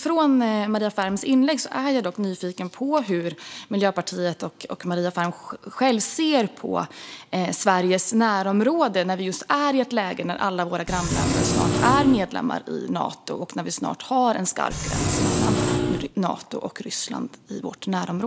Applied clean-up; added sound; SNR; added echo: none; Engine; 0 dB; none.